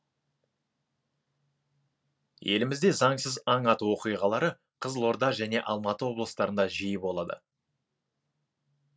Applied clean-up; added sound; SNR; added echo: none; none; none; none.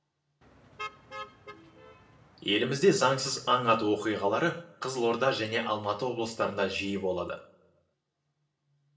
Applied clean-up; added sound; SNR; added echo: none; Motor vehicle (road); 17 dB; reverberation time 0.6 s.